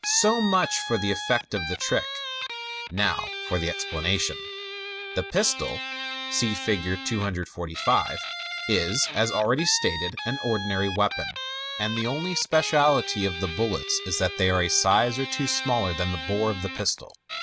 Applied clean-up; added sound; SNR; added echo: none; Guitar; 7 dB; none.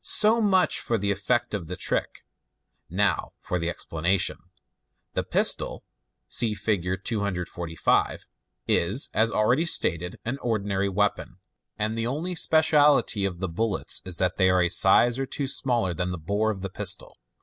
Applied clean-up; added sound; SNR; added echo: none; none; none; none.